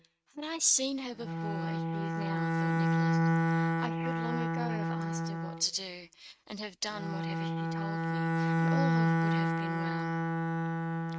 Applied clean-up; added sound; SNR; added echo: neural mask model RNNoise.